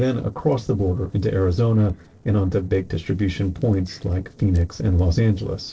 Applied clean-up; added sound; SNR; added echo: neural separator model SepFormer DNS4.